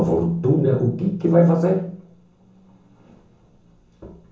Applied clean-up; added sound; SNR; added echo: none; none; none; reverberation time 0.8 s.